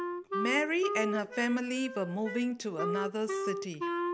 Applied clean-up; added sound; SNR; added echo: none; Wind instrument, woodwind instrument; 3 dB; none.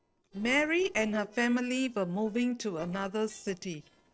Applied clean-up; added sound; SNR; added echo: neural separator model SepFormer DNS4.